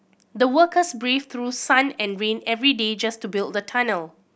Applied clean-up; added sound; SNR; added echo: none; none; none; none.